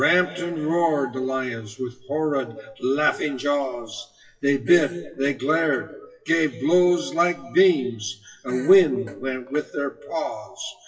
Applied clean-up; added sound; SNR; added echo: classical method WPE with log-MMSE.